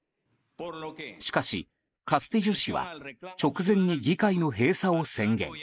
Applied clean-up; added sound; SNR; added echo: neural mask model Resemble Enhance denoiser.